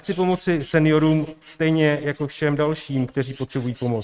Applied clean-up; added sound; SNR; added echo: neural mask model RNNoise.